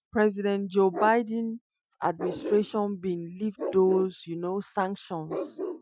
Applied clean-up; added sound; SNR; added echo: classical method Wiener filter.